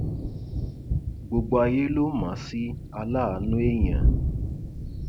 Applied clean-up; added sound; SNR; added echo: none; Thunder; 0 dB; none.